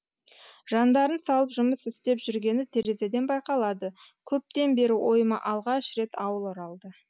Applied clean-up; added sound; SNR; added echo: none; none; none; none.